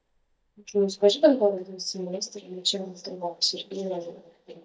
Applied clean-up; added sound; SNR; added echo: neural mask model DeepFilterNet 3.